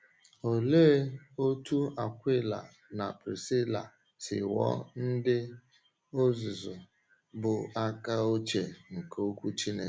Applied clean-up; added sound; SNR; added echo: none; none; none; none.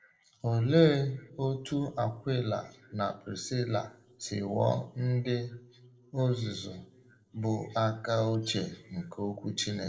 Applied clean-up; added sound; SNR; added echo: neural separator model SepFormer DNS4.